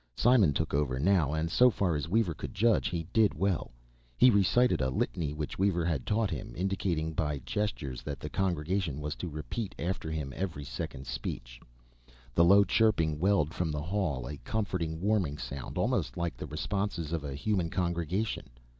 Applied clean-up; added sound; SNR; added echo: none; none; none; none.